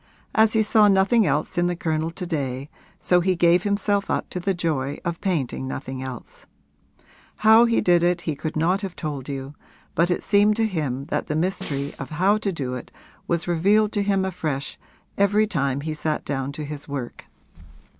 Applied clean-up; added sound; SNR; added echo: none; Snare drum; 16 dB; none.